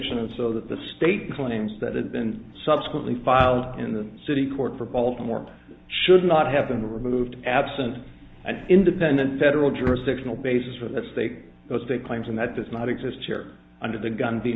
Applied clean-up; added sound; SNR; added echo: none; Drawer open or close; 18 dB; none.